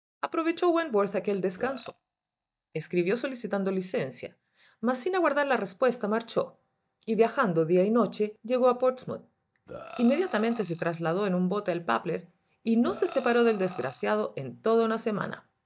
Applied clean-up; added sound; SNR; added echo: neural mask model DeepFilterNet 3.